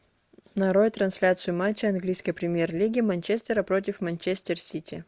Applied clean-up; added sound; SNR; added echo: none; none; none; none.